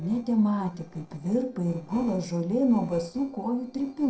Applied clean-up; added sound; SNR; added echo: neural separator model SepFormer DNS4.